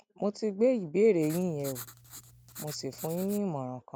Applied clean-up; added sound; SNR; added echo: none; Writing; 16 dB; none.